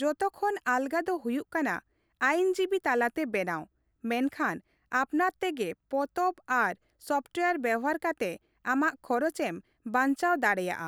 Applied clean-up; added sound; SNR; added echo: none; none; none; none.